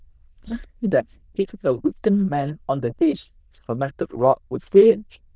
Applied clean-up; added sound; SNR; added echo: neural diffusion model UNIVERSE++.